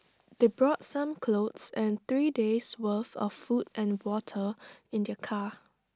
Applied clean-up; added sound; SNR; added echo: none; none; none; none.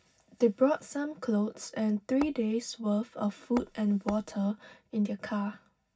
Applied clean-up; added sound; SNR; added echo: none; Tap / Hammer; 11 dB; reverberation time 0.4 s.